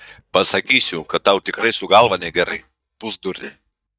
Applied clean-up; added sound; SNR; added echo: neural mask model DeepFilterNet 3.